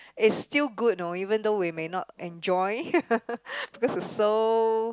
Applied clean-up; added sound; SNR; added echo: none; none; none; none.